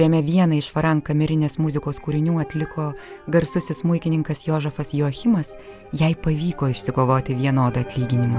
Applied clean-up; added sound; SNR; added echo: none; none; none; none.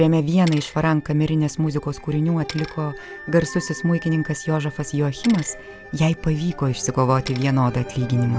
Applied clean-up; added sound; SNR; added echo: none; Bicycle + Wind instrument, woodwind instrument; 19 dB; none.